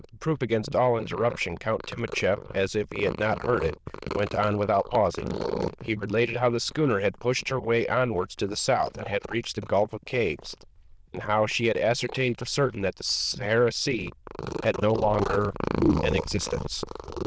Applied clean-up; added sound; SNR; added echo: neural diffusion model UNIVERSE++.